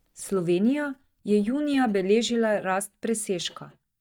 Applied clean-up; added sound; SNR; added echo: neural mask model DeepFilterNet 3.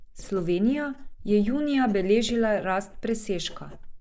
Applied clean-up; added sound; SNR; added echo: neural mask model Resemble Enhance denoiser.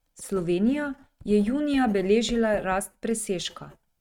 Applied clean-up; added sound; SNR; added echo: neural mask model RNNoise.